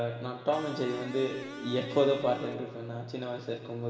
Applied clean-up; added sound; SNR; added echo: none; Electric guitar; 12 dB; reverberation time 2.5 s.